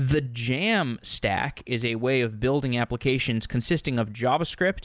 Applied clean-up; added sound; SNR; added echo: none; none; none; none.